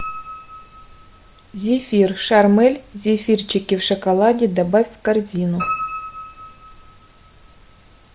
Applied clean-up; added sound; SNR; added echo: none; Piano; 15 dB; none.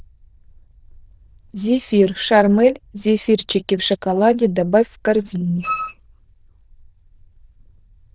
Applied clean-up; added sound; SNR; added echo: neural diffusion model UNIVERSE++.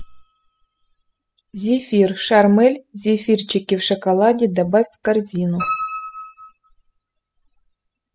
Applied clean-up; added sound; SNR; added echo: classical method spectral subtraction.